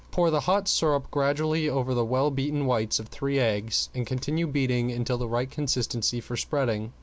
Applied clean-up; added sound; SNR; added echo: none; none; none; none.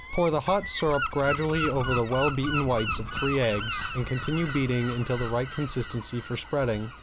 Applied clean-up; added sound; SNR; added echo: none; Gull, seagull; 7 dB; none.